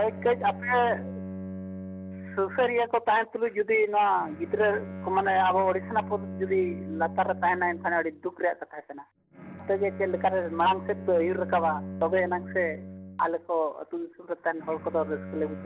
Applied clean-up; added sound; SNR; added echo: none; Bowed string instrument; 12 dB; none.